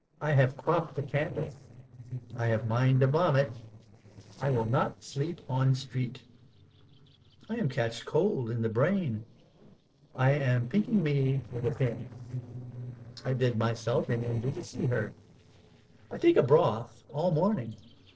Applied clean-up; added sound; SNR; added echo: neural separator model SepFormer DNS4.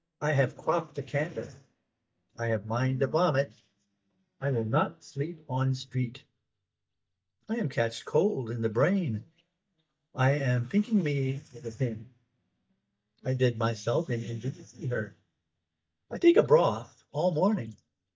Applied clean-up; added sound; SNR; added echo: neural mask model DeepFilterNet 3.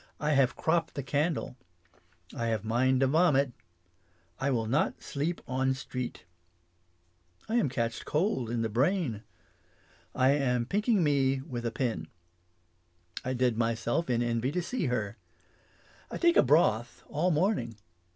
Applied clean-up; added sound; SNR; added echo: none; none; none; none.